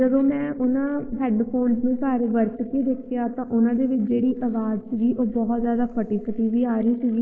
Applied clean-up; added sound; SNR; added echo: neural mask model Resemble Enhance denoiser.